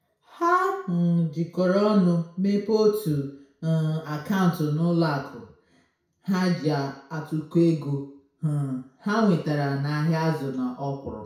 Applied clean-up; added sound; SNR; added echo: none; none; none; reverberation time 0.6 s.